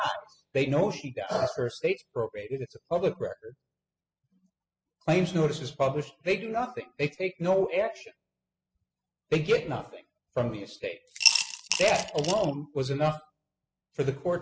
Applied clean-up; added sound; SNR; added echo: classical method spectral subtraction.